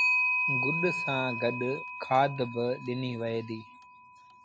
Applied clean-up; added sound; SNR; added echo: none; Clock; 1 dB; none.